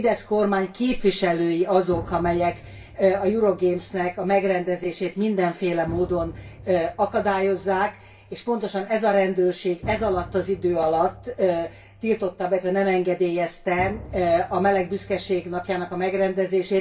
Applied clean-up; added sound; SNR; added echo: none; Drum; 19 dB; reverberation time 0.2 s.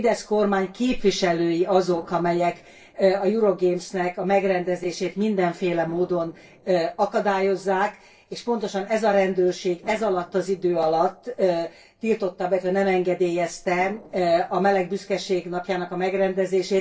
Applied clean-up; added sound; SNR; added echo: neural separator model SepFormer DNS4.